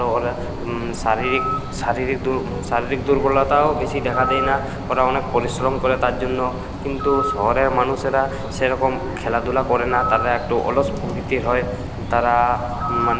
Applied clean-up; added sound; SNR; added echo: none; Bird; 6 dB; none.